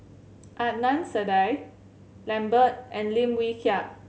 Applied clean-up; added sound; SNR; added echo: none; none; none; none.